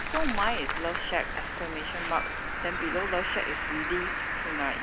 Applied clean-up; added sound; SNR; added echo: none; Cricket; -2 dB; none.